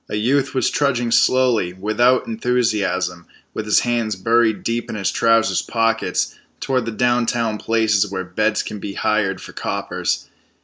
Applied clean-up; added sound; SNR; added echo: none; none; none; none.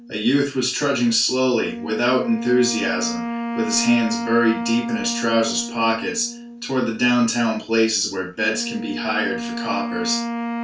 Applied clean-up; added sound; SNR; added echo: none; Wind instrument, woodwind instrument; 7 dB; reverberation time 0.2 s.